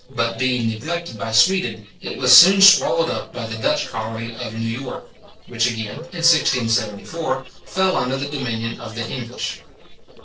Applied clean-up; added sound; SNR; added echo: neural separator model SepFormer DNS4.